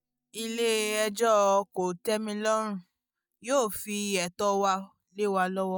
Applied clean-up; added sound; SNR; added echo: neural mask model DeepFilterNet 3.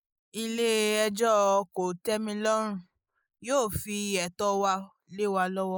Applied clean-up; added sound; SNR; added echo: neural mask model Resemble Enhance denoiser.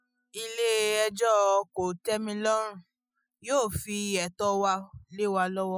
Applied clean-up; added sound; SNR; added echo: classical method Wiener filter.